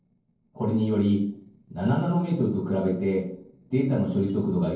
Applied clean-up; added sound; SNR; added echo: neural separator model SepFormer DNS4.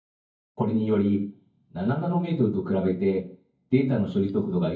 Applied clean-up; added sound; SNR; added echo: neural mask model DeepFilterNet 3.